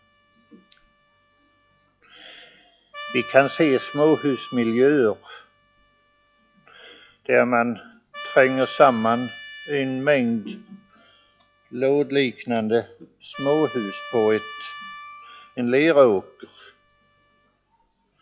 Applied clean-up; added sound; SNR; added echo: classical method log-MMSE.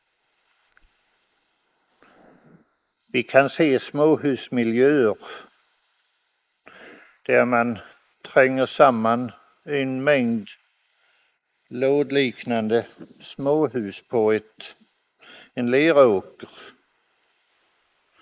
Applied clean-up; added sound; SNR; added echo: neural mask model Resemble Enhance denoiser.